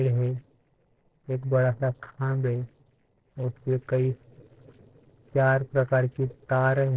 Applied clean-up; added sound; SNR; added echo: neural separator model SepFormer DNS4.